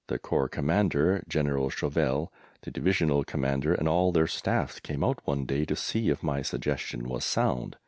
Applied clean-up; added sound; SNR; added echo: none; none; none; none.